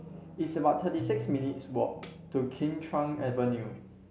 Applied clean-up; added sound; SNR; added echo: none; Tambourine + Electric guitar; 12 dB; none.